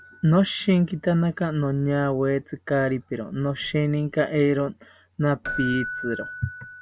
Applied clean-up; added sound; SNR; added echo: none; Keyboard (musical); 15 dB; none.